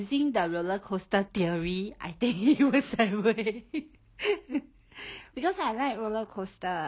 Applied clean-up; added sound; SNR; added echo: none; none; none; none.